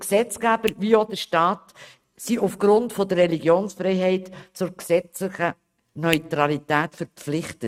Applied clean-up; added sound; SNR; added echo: neural mask model RNNoise.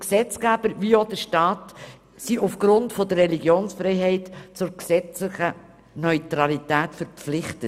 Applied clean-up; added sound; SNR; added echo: none; none; none; none.